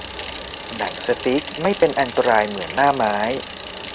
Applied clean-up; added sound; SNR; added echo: none; Bicycle; 11 dB; none.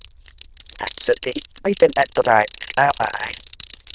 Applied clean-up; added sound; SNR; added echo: neural diffusion model UNIVERSE++.